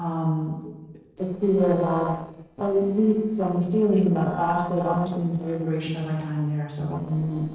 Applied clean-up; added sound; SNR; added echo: neural separator model SepFormer DNS4.